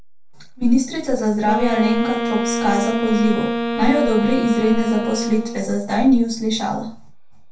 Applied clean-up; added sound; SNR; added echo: none; Wind instrument, woodwind instrument; 5 dB; reverberation time 0.2 s.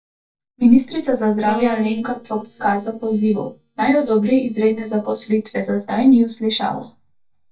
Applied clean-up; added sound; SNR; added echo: neural mask model DeepFilterNet 3.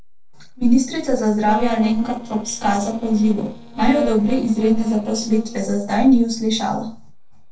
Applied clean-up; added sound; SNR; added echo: neural separator model SepFormer DNS4.